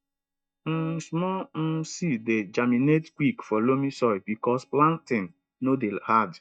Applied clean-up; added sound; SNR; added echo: neural mask model DeepFilterNet 3.